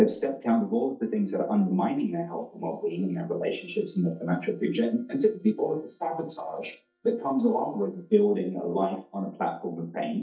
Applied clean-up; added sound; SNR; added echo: neural mask model DeepFilterNet 3.